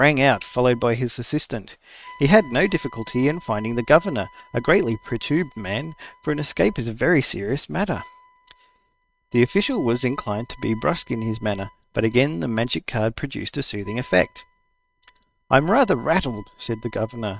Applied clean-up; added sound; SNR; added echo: neural mask model RNNoise.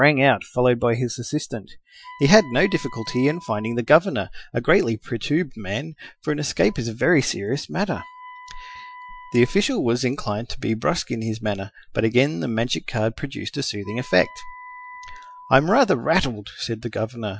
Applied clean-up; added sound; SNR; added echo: classical method Wiener filter.